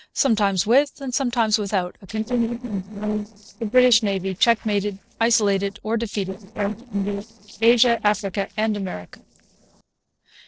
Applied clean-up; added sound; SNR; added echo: neural separator model SepFormer DNS4.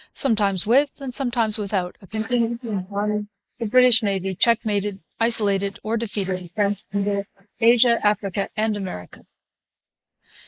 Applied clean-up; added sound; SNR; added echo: neural mask model Resemble Enhance denoiser.